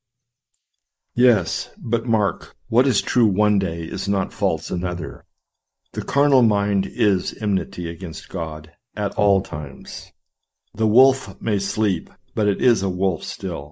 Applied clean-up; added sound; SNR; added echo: neural mask model Resemble Enhance denoiser.